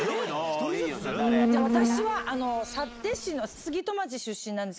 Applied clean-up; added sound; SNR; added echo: none; Insect; -2 dB; none.